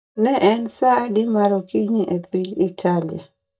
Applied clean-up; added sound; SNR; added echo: neural mask model DeepFilterNet 3.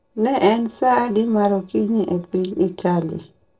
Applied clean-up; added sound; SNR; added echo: neural separator model SepFormer DNS4.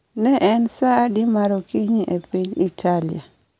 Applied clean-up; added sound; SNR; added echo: none; none; none; none.